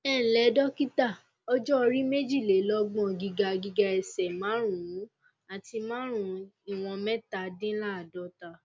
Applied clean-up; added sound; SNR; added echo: none; none; none; none.